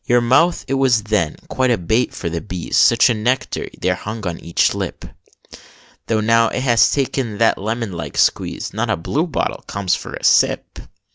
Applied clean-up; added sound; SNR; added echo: none; none; none; none.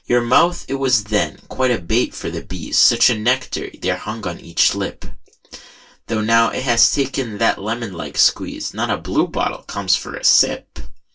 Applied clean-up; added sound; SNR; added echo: none; none; none; reverberation time 0.1 s.